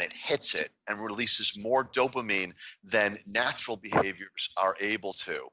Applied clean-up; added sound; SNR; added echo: none; none; none; none.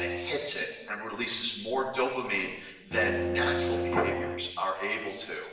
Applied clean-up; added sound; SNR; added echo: none; Bowed string instrument; 4 dB; reverberation time 1.1 s.